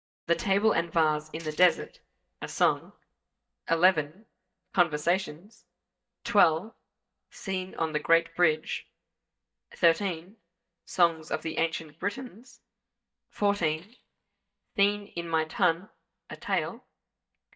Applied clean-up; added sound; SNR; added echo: neural mask model DeepFilterNet 3.